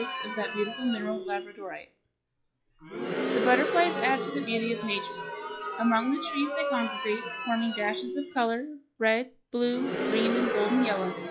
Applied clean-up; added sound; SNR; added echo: classical method log-MMSE.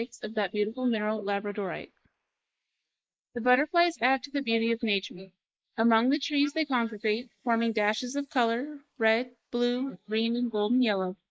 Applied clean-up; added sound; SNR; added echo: neural mask model Resemble Enhance denoiser.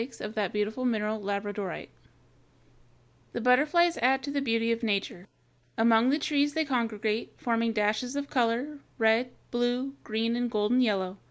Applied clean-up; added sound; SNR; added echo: none; none; none; none.